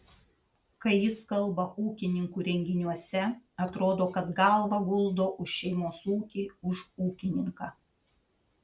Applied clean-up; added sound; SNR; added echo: none; none; none; none.